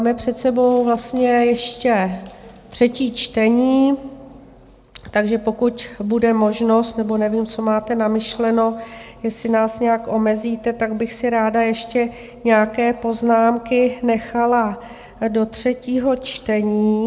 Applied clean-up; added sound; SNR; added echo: none; none; none; none.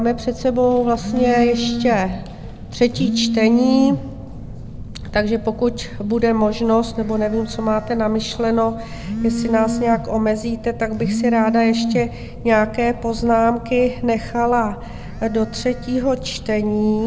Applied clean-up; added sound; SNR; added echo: none; Telephone; 6 dB; none.